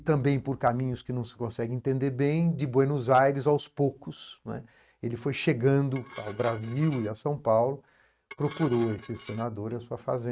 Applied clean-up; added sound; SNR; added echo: neural mask model RNNoise.